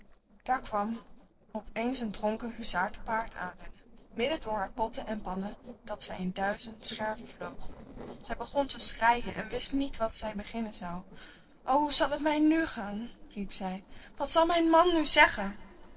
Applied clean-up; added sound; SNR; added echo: neural separator model SepFormer DNS4.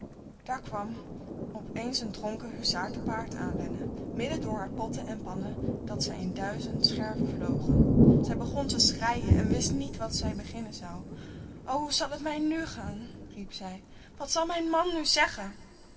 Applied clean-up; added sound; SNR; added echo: none; Thunder; -2 dB; reverberation time 2.8 s.